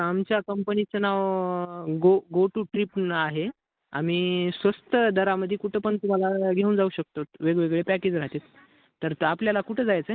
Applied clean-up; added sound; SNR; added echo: neural mask model Resemble Enhance denoiser.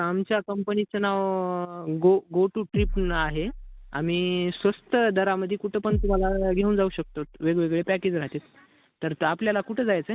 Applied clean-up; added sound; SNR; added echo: none; Bass drum; 7 dB; none.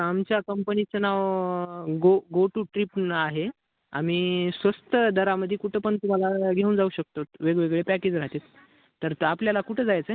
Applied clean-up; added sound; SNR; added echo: none; none; none; none.